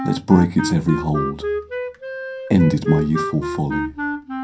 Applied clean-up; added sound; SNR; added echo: none; Wind instrument, woodwind instrument; 6 dB; reverberation time 0.3 s.